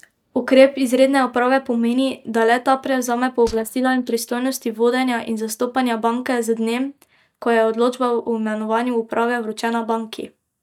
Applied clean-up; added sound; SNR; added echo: neural mask model DeepFilterNet 3.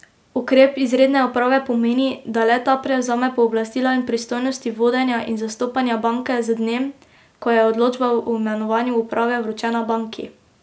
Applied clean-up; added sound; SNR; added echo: none; none; none; none.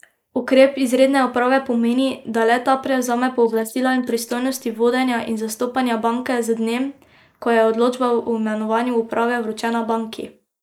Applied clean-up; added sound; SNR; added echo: neural mask model Resemble Enhance denoiser.